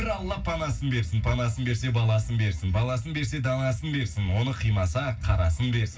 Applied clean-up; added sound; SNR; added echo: none; none; none; reverberation time 0.4 s.